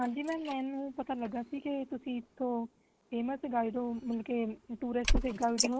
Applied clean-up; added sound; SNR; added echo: neural mask model Resemble Enhance denoiser.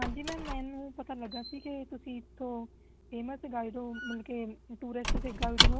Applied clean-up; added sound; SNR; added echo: none; Squeak / Wood; -5 dB; none.